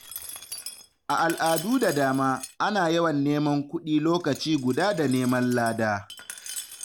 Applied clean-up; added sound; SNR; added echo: none; Glass; 16 dB; none.